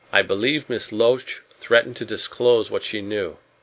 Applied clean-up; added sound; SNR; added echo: none; none; none; none.